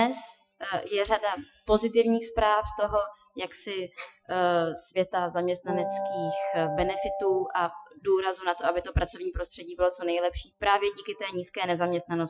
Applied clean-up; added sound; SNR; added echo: classical method Wiener filter.